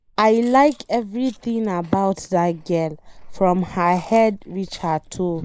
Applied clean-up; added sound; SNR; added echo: neural mask model Resemble Enhance denoiser.